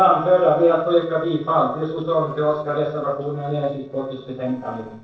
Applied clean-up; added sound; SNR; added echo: neural separator model SepFormer DNS4.